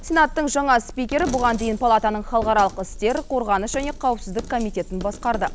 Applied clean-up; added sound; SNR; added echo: none; Coin (dropping); 12 dB; none.